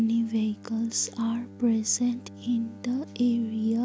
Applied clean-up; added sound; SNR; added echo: none; Bowed string instrument; 18 dB; none.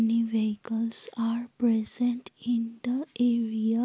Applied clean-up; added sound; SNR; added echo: none; none; none; none.